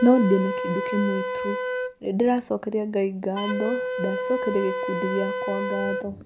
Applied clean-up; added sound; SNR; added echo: none; Wind instrument, woodwind instrument; 4 dB; none.